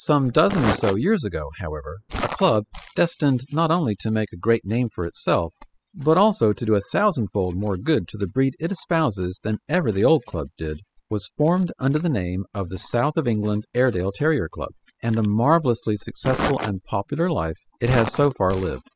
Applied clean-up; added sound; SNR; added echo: classical method spectral subtraction.